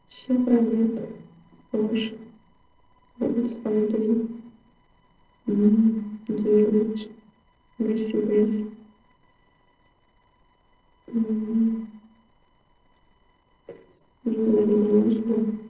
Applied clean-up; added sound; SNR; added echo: neural separator model SepFormer DNS4.